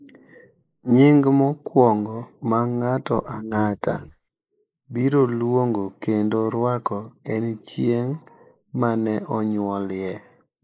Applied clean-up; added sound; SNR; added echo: neural mask model Resemble Enhance denoiser.